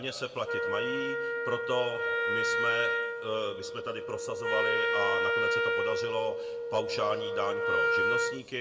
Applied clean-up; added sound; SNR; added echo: none; Wind instrument, woodwind instrument; -4 dB; reverberation time 1.5 s.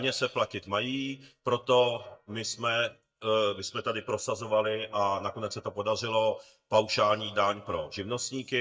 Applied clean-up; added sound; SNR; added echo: neural mask model DeepFilterNet 3.